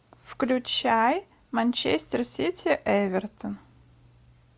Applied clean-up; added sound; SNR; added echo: none; none; none; none.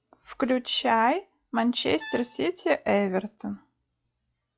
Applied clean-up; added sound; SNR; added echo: classical method log-MMSE.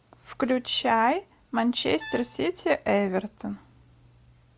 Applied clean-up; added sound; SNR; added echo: none; Brass instrument; 18 dB; none.